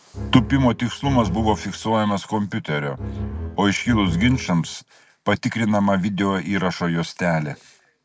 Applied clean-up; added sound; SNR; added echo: none; Bowed string instrument; 8 dB; none.